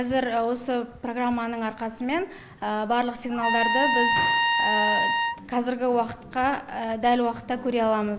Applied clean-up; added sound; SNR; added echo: none; Trumpet; -2 dB; none.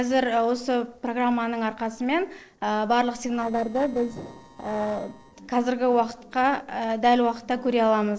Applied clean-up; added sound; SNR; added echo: neural separator model SepFormer DNS4.